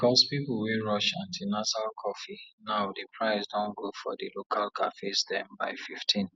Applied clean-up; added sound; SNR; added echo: none; none; none; none.